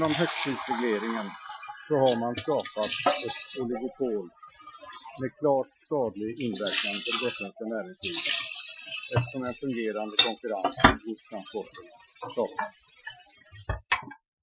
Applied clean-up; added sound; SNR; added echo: classical method Wiener filter.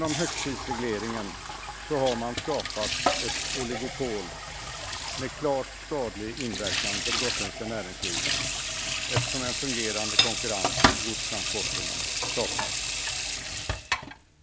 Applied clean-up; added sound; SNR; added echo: none; Sink (filling or washing) / Water tap, faucet; -4 dB; none.